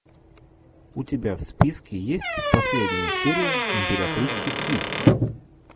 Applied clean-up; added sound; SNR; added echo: none; Squeak / Wood; -3 dB; none.